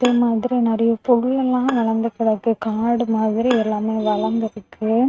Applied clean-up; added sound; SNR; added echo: neural mask model RNNoise.